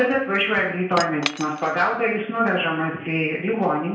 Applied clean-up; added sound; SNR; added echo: none; Cutlery, silverware / Chink, clink; 12 dB; reverberation time 0.5 s.